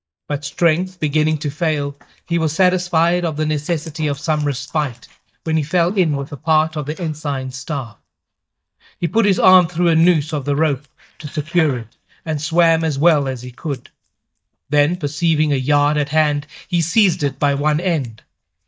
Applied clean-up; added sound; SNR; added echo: neural mask model DeepFilterNet 3.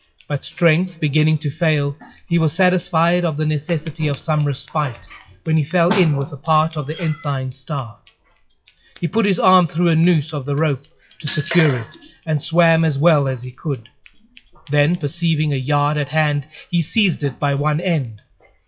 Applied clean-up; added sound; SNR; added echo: classical method WPE with log-MMSE.